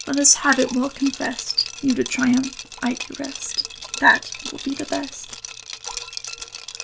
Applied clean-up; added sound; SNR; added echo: none; Liquid; 11 dB; none.